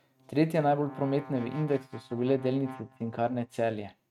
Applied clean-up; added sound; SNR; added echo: neural mask model RNNoise.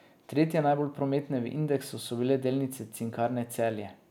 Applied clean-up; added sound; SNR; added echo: none; none; none; none.